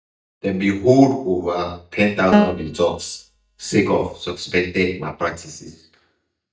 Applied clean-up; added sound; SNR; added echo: neural mask model DeepFilterNet 3.